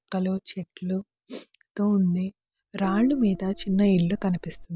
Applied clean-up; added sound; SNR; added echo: neural mask model DeepFilterNet 3.